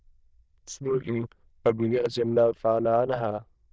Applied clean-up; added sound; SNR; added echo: neural diffusion model UNIVERSE++.